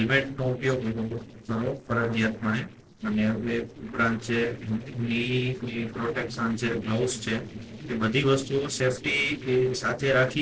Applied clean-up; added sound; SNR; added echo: neural separator model SepFormer DNS4.